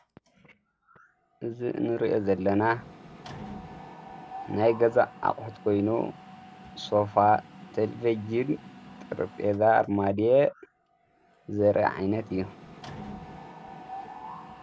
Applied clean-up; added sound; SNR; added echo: none; Mechanisms; 17 dB; none.